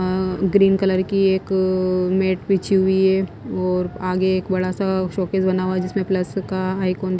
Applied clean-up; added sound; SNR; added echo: none; none; none; none.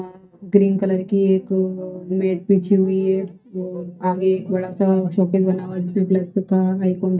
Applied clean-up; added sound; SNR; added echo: neural mask model DeepFilterNet 3.